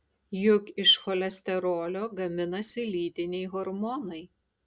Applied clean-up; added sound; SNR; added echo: none; none; none; none.